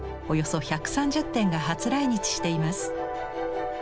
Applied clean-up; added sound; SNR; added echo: none; Bird vocalization, bird call, bird song; 17 dB; none.